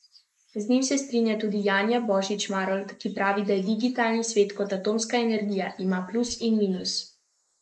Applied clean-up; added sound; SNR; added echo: neural mask model Resemble Enhance denoiser.